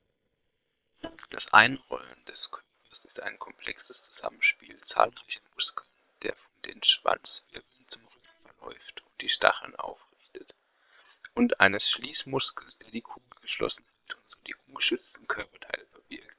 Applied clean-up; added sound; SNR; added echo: neural separator model SepFormer WHAM!.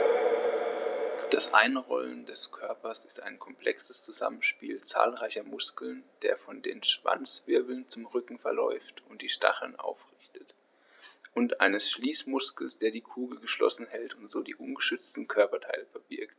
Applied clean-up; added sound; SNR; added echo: none; none; none; none.